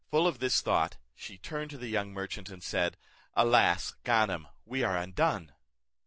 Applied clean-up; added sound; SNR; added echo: none; none; none; none.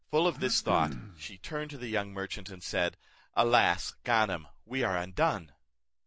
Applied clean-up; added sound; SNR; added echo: none; Cough; 9 dB; none.